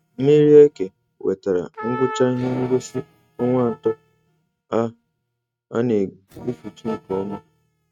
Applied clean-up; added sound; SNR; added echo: neural mask model RNNoise.